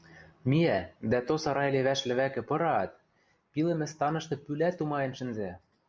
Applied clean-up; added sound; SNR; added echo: none; none; none; none.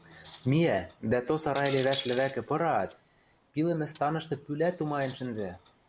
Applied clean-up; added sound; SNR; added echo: none; Coin (dropping); 17 dB; none.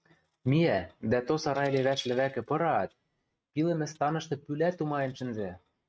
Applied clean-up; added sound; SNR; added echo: neural mask model RNNoise.